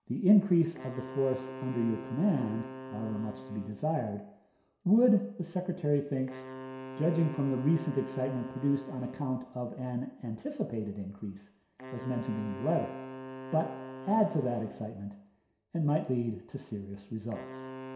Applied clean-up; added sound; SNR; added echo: none; Wind instrument, woodwind instrument; 14 dB; reverberation time 0.7 s.